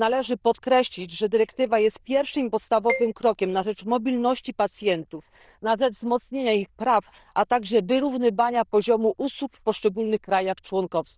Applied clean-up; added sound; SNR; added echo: neural diffusion model UNIVERSE++.